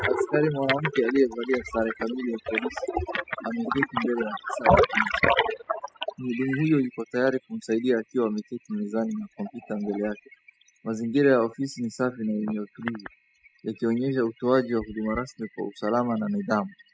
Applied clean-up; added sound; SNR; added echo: classical method spectral subtraction.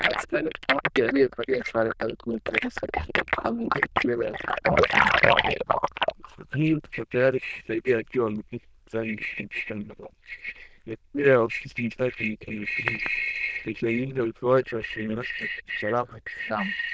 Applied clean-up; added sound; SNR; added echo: neural diffusion model UNIVERSE++.